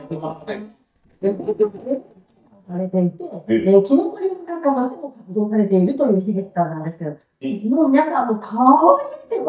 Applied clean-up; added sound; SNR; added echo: neural mask model DeepFilterNet 3.